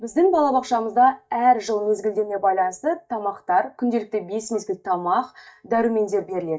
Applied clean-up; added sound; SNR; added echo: neural mask model DeepFilterNet 3.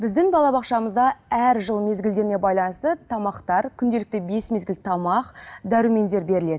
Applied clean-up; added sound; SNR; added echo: none; none; none; none.